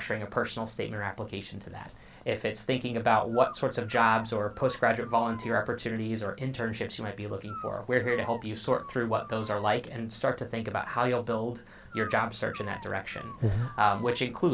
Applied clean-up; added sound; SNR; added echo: none; Dog; 16 dB; none.